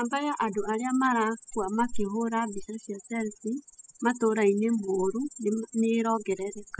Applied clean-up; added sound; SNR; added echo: classical method spectral subtraction.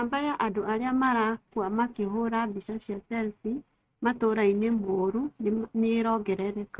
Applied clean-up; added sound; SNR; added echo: neural mask model RNNoise.